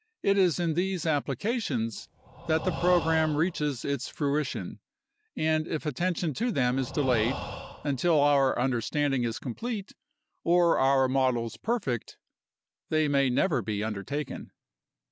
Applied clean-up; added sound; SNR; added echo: none; Breathing; 11 dB; none.